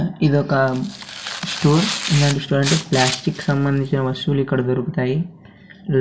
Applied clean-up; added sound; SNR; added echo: none; Tearing; 9 dB; reverberation time 0.3 s.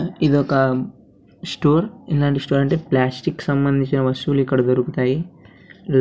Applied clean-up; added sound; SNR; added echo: none; none; none; none.